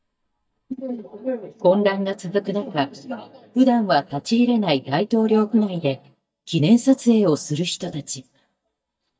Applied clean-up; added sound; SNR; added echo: neural mask model DeepFilterNet 3.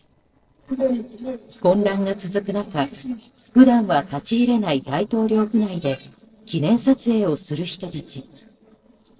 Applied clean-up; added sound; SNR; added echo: neural separator model SepFormer DNS4.